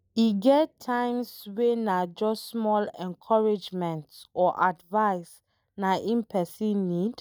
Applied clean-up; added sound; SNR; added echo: neural mask model DeepFilterNet 3.